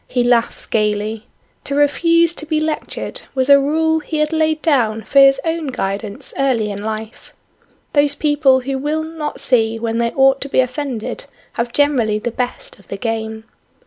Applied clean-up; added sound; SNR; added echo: none; none; none; none.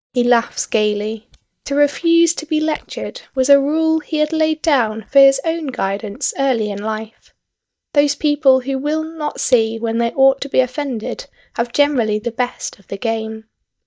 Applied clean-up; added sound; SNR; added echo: neural mask model DeepFilterNet 3.